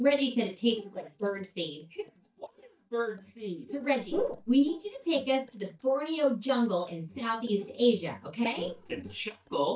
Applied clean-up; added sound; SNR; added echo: neural mask model DeepFilterNet 3.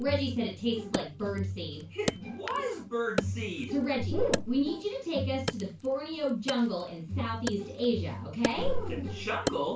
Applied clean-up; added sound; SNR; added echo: none; Wood; 9 dB; reverberation time 0.2 s.